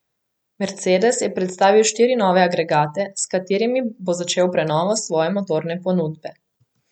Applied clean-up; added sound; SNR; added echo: none; none; none; none.